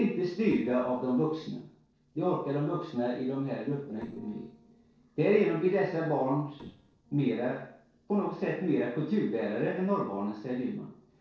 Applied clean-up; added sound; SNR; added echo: neural separator model SepFormer DNS4.